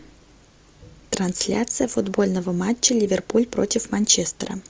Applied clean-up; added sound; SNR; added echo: none; none; none; none.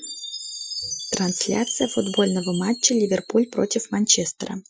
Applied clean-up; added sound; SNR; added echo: classical method Wiener filter.